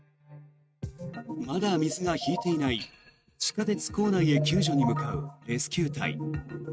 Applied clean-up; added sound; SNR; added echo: neural mask model RNNoise.